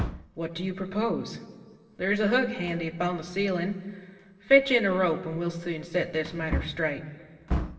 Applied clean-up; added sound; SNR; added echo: none; Wood; 10 dB; reverberation time 2.1 s.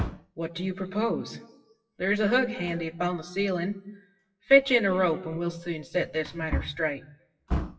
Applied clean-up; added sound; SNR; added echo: classical method WPE with log-MMSE.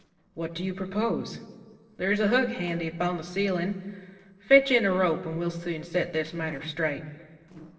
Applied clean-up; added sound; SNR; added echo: neural separator model SepFormer DNS4.